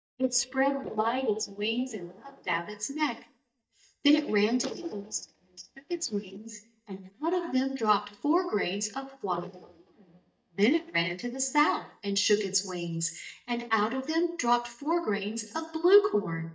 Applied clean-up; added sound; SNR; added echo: neural mask model DeepFilterNet 3.